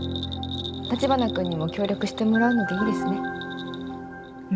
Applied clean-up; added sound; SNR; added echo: none; Bell; 16 dB; none.